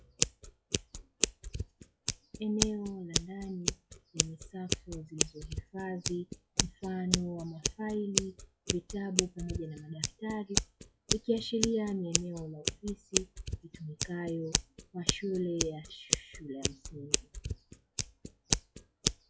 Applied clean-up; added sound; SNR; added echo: classical method log-MMSE.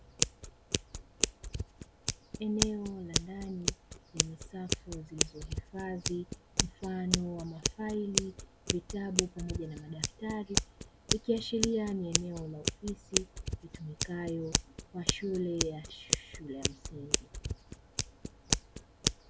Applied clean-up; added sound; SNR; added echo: none; Scissors; -3 dB; none.